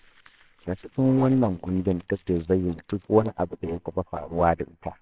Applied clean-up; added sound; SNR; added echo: neural separator model SepFormer WHAMR!.